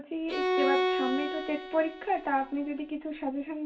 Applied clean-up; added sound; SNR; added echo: none; Bowed string instrument; 1 dB; reverberation time 0.2 s.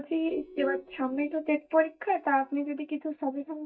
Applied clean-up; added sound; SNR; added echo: neural mask model DeepFilterNet 3.